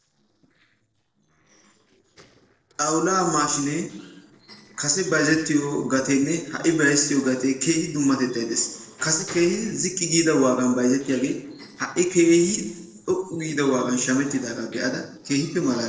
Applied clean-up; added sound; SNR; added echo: neural separator model SepFormer DNS4.